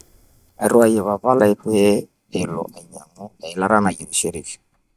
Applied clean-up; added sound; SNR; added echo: neural mask model DeepFilterNet 3.